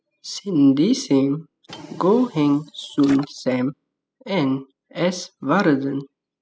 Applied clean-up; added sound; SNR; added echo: classical method spectral subtraction.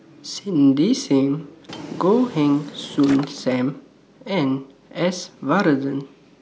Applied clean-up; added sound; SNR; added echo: none; Drawer open or close; 17 dB; none.